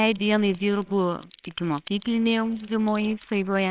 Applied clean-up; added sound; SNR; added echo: neural separator model SepFormer WHAMR!.